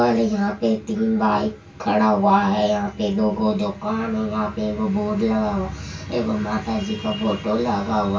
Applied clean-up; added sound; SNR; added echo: none; none; none; reverberation time 0.2 s.